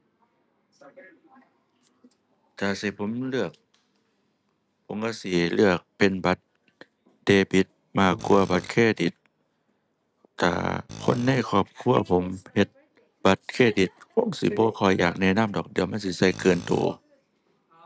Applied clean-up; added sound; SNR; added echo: none; Tools; 18 dB; none.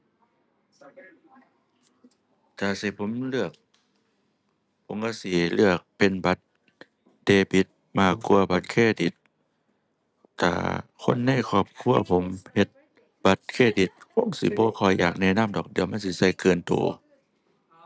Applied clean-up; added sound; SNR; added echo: none; none; none; none.